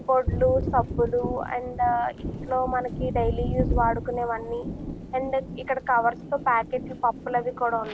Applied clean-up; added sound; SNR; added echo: none; Thunder; 5 dB; none.